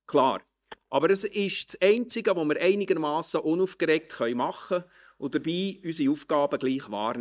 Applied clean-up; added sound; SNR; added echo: neural mask model DeepFilterNet 3.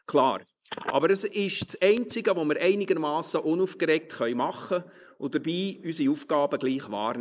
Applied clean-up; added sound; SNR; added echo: neural mask model Resemble Enhance denoiser.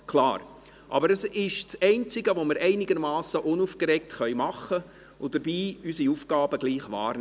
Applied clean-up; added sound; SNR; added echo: none; none; none; none.